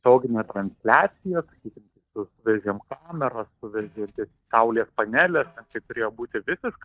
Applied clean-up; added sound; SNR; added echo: neural mask model DeepFilterNet 3.